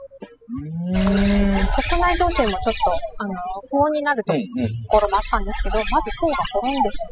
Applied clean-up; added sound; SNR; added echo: classical method spectral subtraction.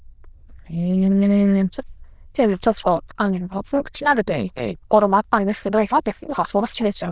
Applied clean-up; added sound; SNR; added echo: neural diffusion model UNIVERSE++.